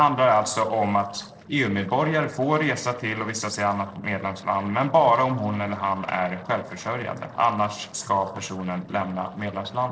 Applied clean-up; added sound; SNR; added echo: neural separator model SepFormer DNS4.